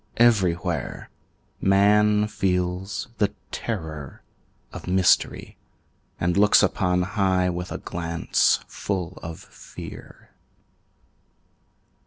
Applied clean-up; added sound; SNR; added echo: none; none; none; none.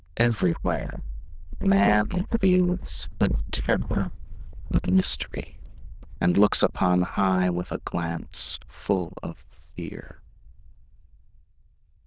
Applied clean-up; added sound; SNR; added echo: neural diffusion model UNIVERSE++.